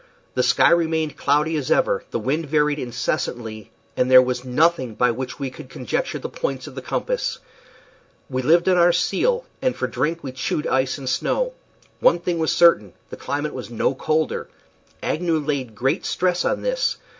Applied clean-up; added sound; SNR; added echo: none; none; none; none.